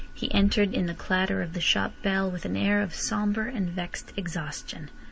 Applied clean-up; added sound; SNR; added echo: none; none; none; none.